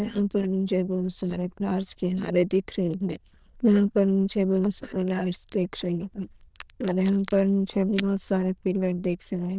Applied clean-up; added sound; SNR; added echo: neural diffusion model UNIVERSE++.